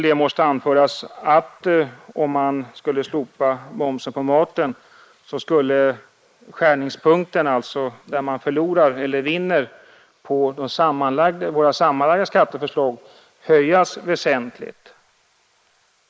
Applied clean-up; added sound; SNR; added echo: neural mask model Resemble Enhance denoiser.